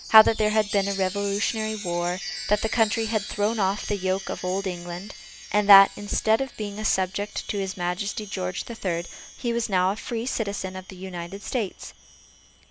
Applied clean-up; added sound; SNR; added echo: none; Chime; 13 dB; none.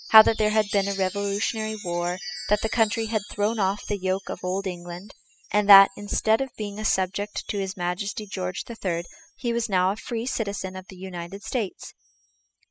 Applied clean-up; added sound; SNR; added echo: classical method spectral subtraction.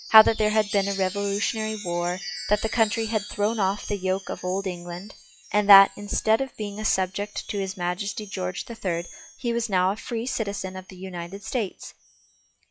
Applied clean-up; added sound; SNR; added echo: classical method log-MMSE.